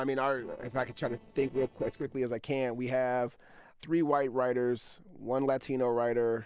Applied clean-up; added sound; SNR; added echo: neural separator model SepFormer DNS4.